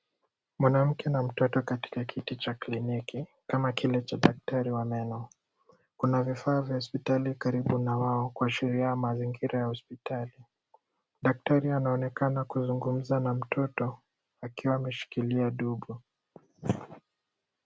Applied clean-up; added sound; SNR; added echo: none; none; none; none.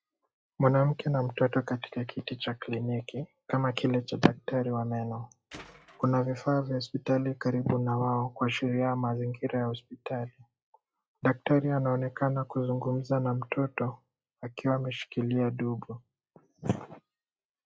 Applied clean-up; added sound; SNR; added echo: classical method log-MMSE.